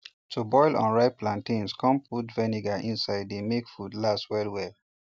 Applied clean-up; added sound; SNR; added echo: none; none; none; none.